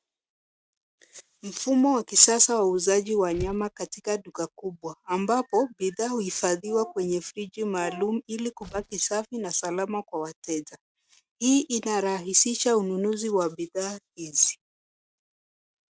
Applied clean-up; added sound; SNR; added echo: neural mask model RNNoise.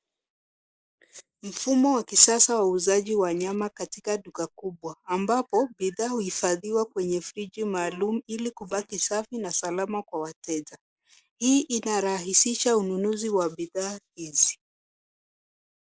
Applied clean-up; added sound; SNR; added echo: neural mask model Resemble Enhance denoiser.